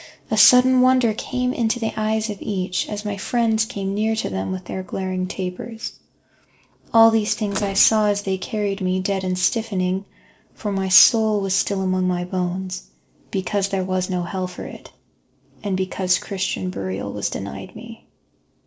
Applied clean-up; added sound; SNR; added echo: neural separator model SepFormer DNS4.